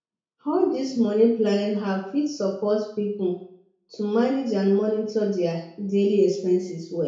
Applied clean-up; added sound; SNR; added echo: none; none; none; reverberation time 0.6 s.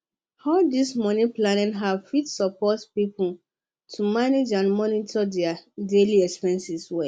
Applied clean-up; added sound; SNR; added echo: none; none; none; none.